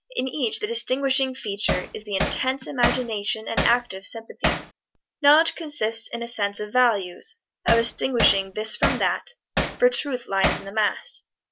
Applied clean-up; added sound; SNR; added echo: none; Hammer; 4 dB; none.